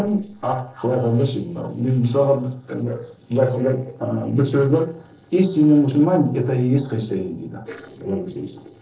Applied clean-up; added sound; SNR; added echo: neural separator model SepFormer DNS4.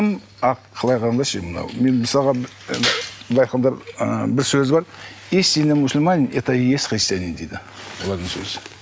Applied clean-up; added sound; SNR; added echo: none; none; none; none.